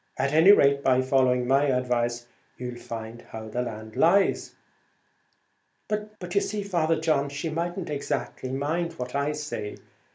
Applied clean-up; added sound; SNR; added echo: none; none; none; none.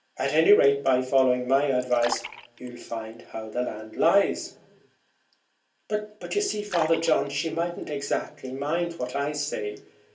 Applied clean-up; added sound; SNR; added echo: none; Fill (with liquid); 14 dB; reverberation time 0.2 s.